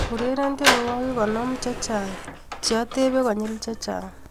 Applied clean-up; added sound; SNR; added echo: none; Sliding door; 4 dB; none.